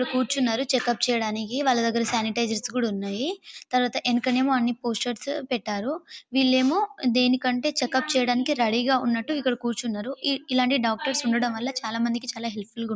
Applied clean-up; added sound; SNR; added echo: none; none; none; none.